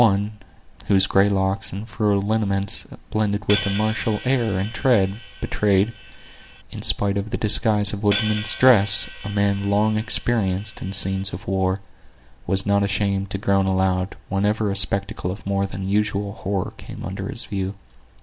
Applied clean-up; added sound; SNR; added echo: none; Hi-hat; 13 dB; none.